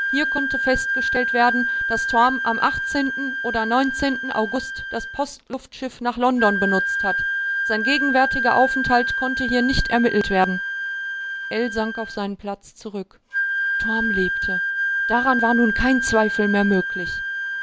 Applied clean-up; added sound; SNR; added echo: none; Wind instrument, woodwind instrument; 2 dB; none.